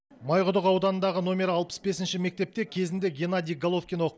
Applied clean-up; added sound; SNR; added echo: none; none; none; none.